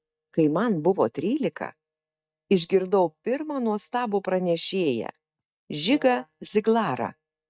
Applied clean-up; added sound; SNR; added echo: neural mask model DeepFilterNet 3.